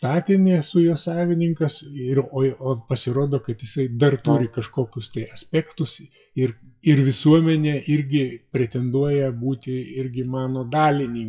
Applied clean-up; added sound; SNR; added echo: classical method WPE with log-MMSE.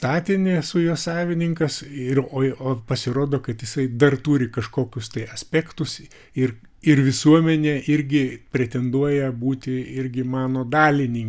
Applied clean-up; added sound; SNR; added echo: none; none; none; none.